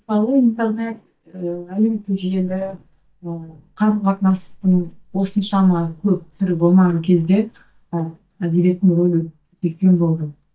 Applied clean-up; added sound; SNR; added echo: neural mask model DeepFilterNet 3.